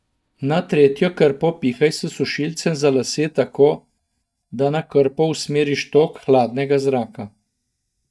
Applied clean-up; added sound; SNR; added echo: neural mask model DeepFilterNet 3.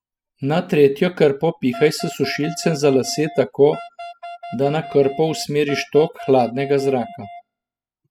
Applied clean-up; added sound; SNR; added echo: classical method spectral subtraction.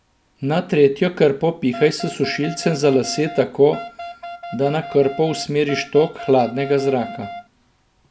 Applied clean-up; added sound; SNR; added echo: none; Wind instrument, woodwind instrument; 13 dB; none.